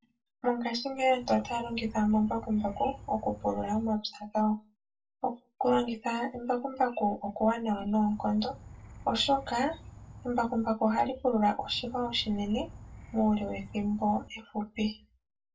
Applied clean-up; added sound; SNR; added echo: none; Insect; 17 dB; reverberation time 0.2 s.